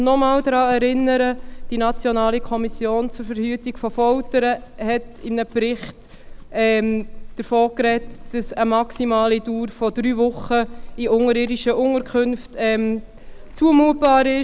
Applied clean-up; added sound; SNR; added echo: none; Chewing, mastication / Livestock, farm animals, working animals; 13 dB; none.